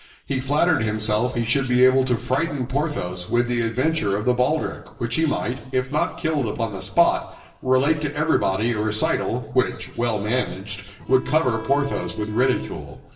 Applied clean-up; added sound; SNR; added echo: neural separator model SepFormer DNS4.